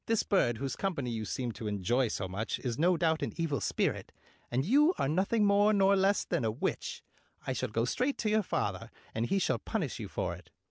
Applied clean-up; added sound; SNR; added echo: none; none; none; none.